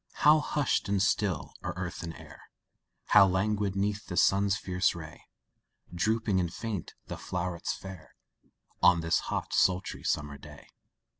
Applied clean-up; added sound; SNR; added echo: none; none; none; none.